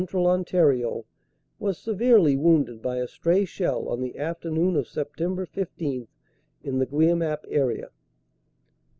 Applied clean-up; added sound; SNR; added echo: none; none; none; none.